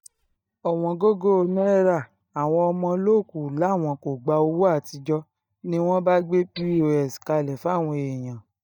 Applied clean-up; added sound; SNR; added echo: neural mask model DeepFilterNet 3.